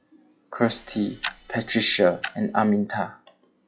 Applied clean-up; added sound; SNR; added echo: classical method log-MMSE.